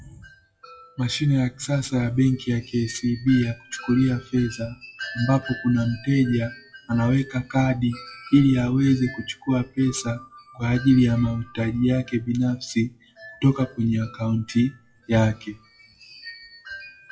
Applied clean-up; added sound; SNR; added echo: classical method WPE with log-MMSE.